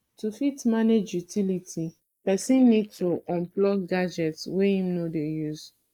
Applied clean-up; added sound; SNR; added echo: neural mask model Resemble Enhance denoiser.